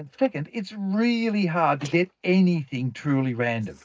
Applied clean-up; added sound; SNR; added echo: neural mask model DeepFilterNet 3.